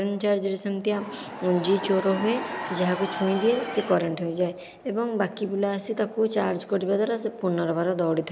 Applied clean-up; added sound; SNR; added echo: none; Crowd / Cheering; 8 dB; none.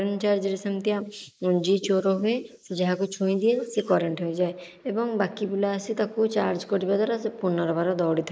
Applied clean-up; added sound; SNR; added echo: neural mask model Resemble Enhance denoiser.